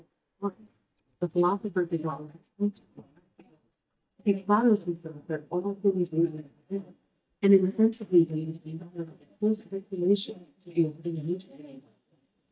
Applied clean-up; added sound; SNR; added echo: neural mask model DeepFilterNet 3.